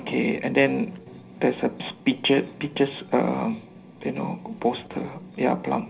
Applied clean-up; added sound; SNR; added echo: none; none; none; reverberation time 0.4 s.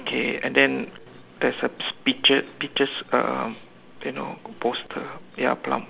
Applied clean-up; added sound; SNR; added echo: none; none; none; none.